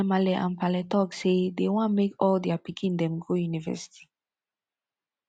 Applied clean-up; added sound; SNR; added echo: none; none; none; none.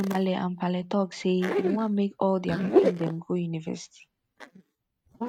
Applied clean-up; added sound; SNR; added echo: neural mask model RNNoise.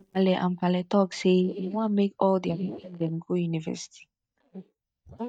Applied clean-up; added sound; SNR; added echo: neural mask model DeepFilterNet 3.